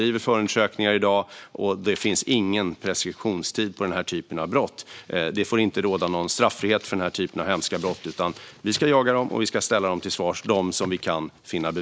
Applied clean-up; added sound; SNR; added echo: none; none; none; none.